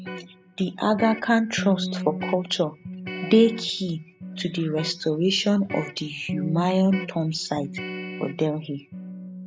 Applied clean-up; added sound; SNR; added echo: none; Electric guitar; 10 dB; none.